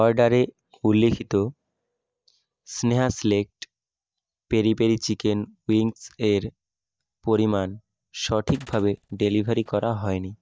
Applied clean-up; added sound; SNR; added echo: neural mask model DeepFilterNet 3.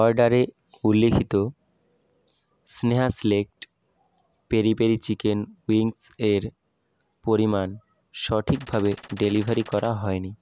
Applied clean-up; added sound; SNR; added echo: none; Gunshot, gunfire; 20 dB; none.